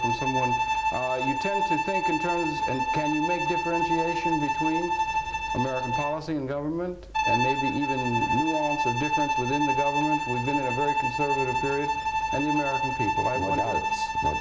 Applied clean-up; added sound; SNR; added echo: none; Bowed string instrument; -3 dB; none.